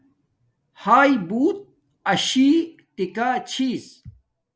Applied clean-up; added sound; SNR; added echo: none; none; none; none.